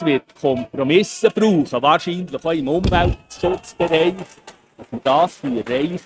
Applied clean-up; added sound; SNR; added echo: neural mask model RNNoise.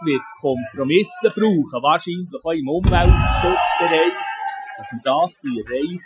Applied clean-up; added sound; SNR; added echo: classical method Wiener filter.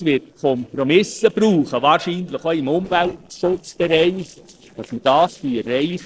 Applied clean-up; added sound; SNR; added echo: neural separator model SepFormer DNS4.